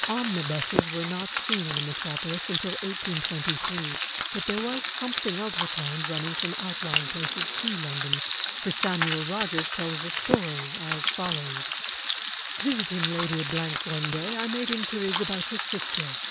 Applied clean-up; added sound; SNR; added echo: none; Frying (food); -2 dB; none.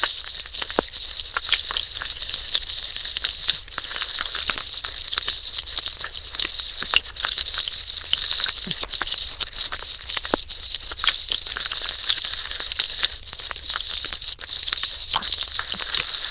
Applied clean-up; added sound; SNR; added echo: neural diffusion model UNIVERSE++.